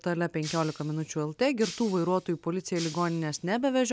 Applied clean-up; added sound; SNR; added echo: none; Shatter; 17 dB; none.